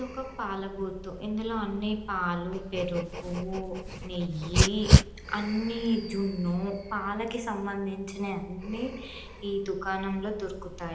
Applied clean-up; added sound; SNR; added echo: none; Dog; 0 dB; reverberation time 0.9 s.